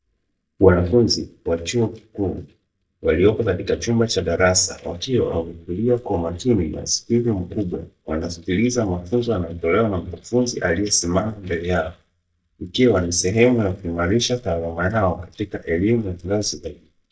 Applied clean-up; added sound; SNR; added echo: neural mask model DeepFilterNet 3.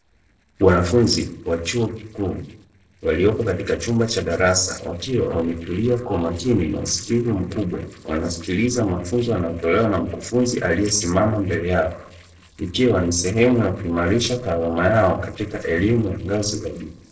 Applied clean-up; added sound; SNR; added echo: neural separator model SepFormer DNS4.